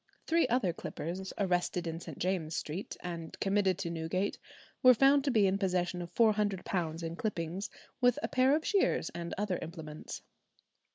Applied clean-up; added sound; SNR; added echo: neural mask model Resemble Enhance denoiser.